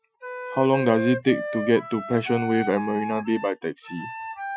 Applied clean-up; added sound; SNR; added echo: classical method Wiener filter.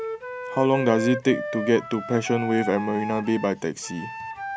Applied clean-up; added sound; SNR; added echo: none; Wind instrument, woodwind instrument; 8 dB; none.